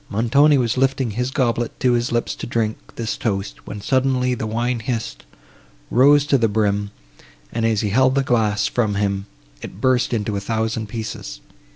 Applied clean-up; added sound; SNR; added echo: none; none; none; none.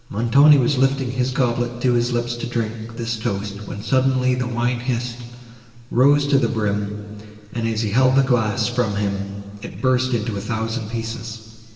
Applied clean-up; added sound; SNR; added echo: none; none; none; reverberation time 2.3 s.